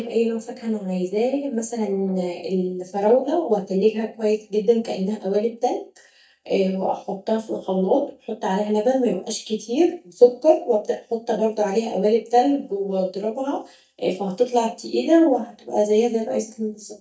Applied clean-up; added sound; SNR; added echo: neural mask model DeepFilterNet 3.